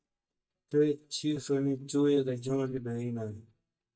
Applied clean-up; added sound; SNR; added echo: neural mask model DeepFilterNet 3.